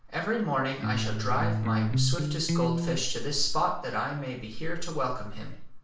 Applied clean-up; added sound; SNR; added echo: none; Electric guitar; -1 dB; reverberation time 0.5 s.